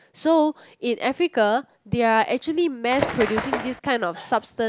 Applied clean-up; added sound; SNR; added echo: none; Bird; 4 dB; none.